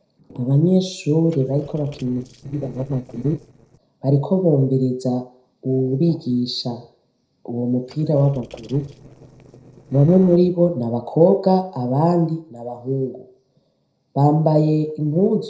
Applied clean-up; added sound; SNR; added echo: neural separator model SepFormer DNS4.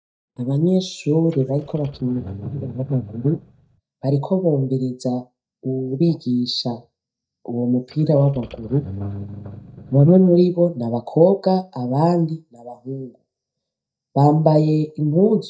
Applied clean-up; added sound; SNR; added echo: neural mask model DeepFilterNet 3.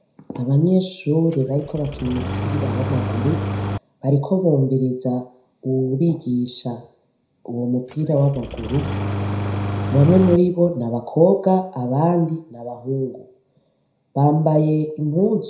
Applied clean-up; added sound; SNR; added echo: none; Engine starting; 5 dB; reverberation time 0.4 s.